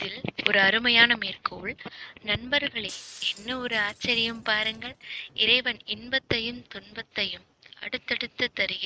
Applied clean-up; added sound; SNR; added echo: neural mask model RNNoise.